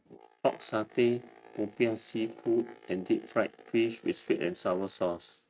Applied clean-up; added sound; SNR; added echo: neural mask model RNNoise.